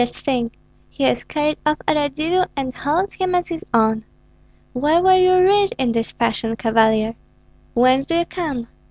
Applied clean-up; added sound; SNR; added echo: none; none; none; none.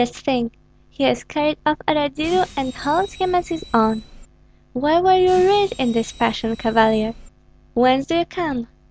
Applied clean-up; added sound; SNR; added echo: none; Bus; 19 dB; none.